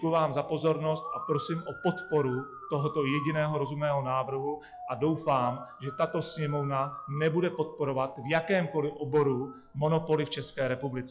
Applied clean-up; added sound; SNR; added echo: classical method log-MMSE.